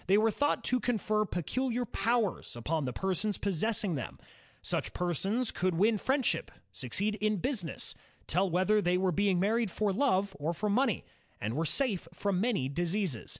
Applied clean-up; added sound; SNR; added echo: none; Trumpet; 20 dB; none.